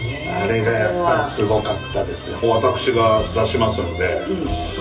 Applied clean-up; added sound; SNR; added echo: none; none; none; reverberation time 1.8 s.